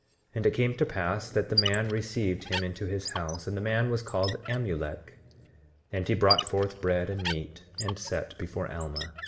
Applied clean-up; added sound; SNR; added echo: none; Squeak; 8 dB; reverberation time 3.0 s.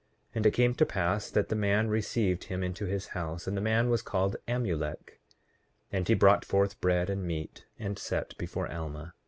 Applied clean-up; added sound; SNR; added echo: none; none; none; none.